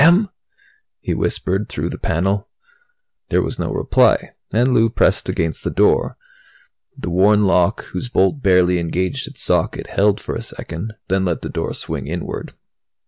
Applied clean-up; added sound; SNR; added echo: none; none; none; none.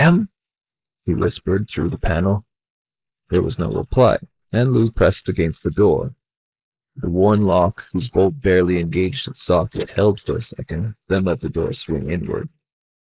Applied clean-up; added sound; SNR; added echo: neural mask model Resemble Enhance denoiser.